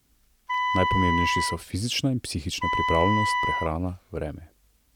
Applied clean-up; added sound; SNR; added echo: none; Wind instrument, woodwind instrument; -1 dB; none.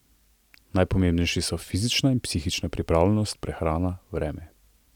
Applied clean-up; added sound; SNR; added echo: none; none; none; none.